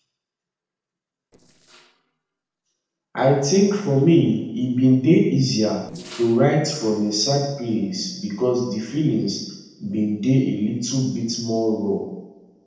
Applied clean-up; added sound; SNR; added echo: neural separator model SepFormer DNS4.